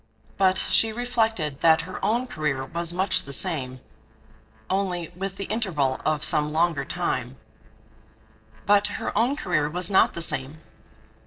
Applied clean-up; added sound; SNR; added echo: neural separator model SepFormer DNS4.